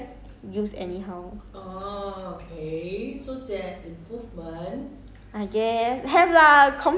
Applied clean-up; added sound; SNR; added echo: none; none; none; none.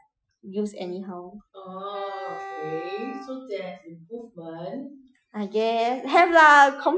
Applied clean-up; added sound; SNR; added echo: classical method Wiener filter.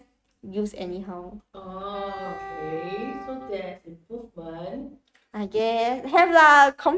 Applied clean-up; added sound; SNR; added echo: neural mask model RNNoise.